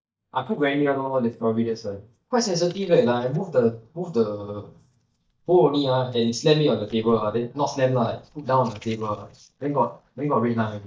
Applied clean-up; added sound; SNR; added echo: neural mask model DeepFilterNet 3.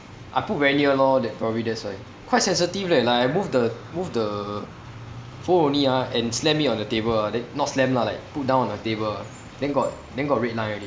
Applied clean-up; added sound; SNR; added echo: none; none; none; none.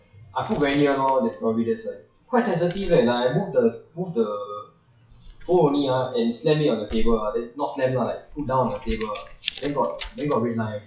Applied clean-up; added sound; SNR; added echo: classical method WPE with log-MMSE.